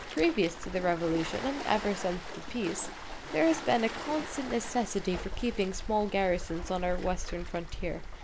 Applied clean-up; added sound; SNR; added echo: none; Waves, surf; 8 dB; none.